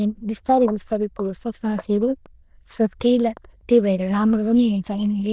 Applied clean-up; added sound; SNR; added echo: neural diffusion model UNIVERSE++.